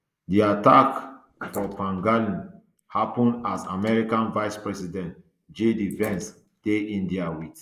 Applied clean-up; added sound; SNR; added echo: neural mask model Resemble Enhance denoiser.